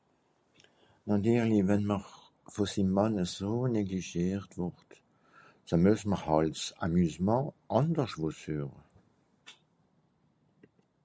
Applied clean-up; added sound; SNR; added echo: none; none; none; none.